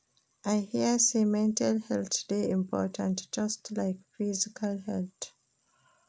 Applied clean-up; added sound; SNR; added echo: none; none; none; none.